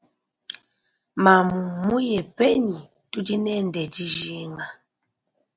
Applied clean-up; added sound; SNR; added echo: none; none; none; none.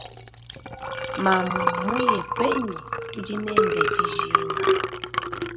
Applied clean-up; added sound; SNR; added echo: none; Liquid; -4 dB; none.